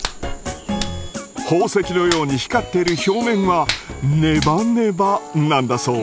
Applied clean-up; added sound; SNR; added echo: none; Hands; 13 dB; none.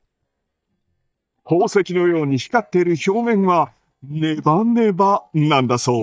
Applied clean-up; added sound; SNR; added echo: neural mask model DeepFilterNet 3.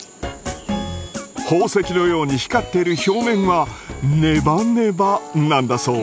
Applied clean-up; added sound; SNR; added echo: none; none; none; none.